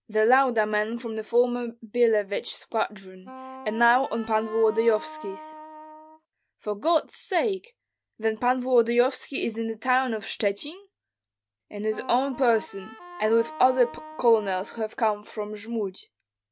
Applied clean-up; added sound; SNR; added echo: none; Wind instrument, woodwind instrument; 15 dB; none.